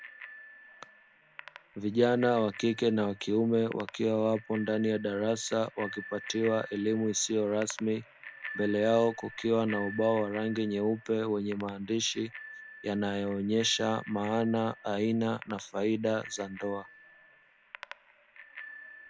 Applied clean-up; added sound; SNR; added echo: none; Bicycle bell; 17 dB; none.